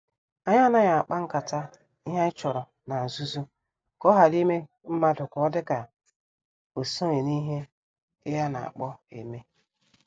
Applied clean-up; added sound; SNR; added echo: none; none; none; none.